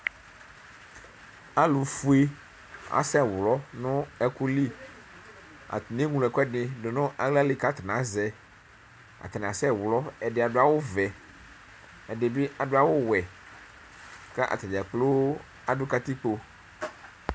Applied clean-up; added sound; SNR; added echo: none; none; none; none.